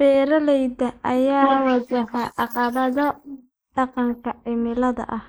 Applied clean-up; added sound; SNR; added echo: neural mask model Resemble Enhance denoiser.